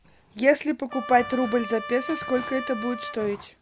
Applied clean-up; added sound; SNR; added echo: none; Trumpet; 12 dB; none.